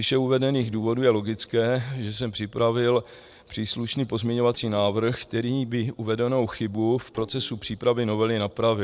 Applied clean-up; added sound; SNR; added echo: neural separator model SepFormer DNS4.